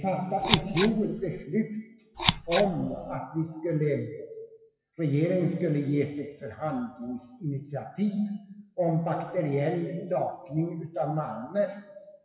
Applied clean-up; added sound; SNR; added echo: classical method WPE with log-MMSE.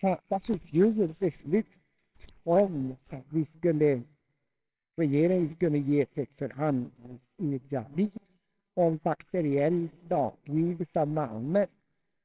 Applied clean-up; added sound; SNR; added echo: neural separator model SepFormer WHAMR!.